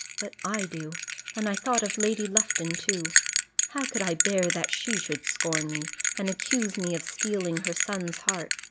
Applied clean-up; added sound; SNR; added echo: none; Bell; -1 dB; none.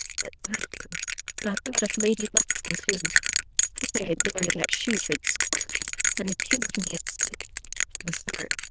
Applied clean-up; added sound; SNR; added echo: neural diffusion model UNIVERSE++.